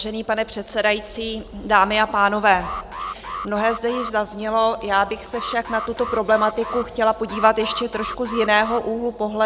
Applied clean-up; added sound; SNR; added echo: none; Alarm; 10 dB; none.